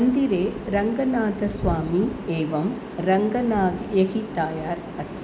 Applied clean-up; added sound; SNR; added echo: none; none; none; none.